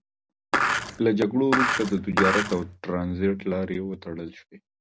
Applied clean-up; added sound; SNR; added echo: none; Skateboard; -1 dB; none.